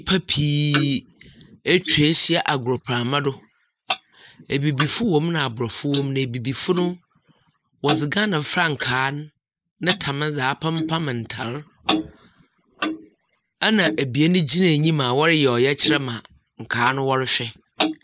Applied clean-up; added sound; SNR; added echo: neural mask model Resemble Enhance denoiser.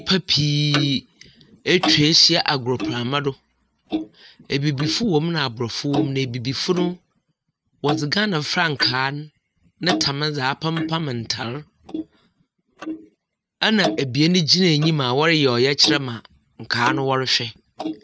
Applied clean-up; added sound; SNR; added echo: neural mask model RNNoise.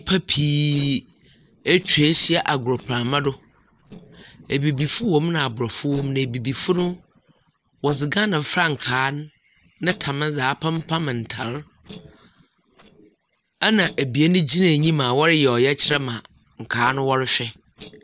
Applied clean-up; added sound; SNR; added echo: neural separator model SepFormer DNS4.